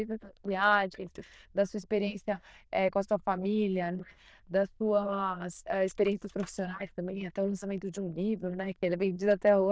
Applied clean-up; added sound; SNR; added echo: neural diffusion model UNIVERSE++.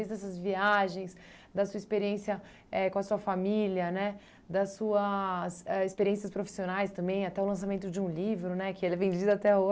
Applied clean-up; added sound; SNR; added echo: none; none; none; none.